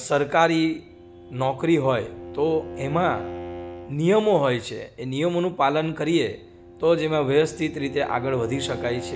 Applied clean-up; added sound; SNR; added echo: none; Bowed string instrument; 15 dB; none.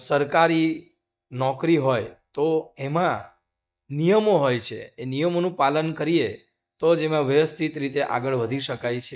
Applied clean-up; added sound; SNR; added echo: neural mask model DeepFilterNet 3.